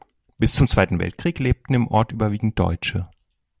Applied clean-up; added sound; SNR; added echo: none; none; none; none.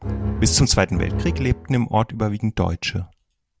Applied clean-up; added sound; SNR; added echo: none; Bowed string instrument; 4 dB; none.